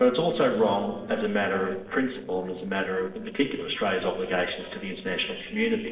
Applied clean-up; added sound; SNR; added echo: neural separator model SepFormer DNS4.